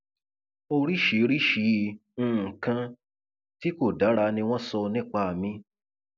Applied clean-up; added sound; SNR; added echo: none; none; none; none.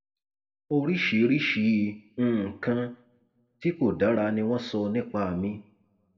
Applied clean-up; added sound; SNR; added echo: none; none; none; reverberation time 0.6 s.